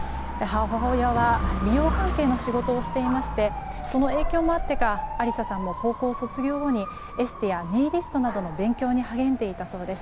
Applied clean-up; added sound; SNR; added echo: none; Motorcycle / Dog; 4 dB; none.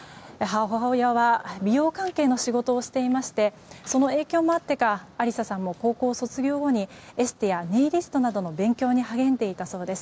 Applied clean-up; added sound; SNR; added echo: none; none; none; none.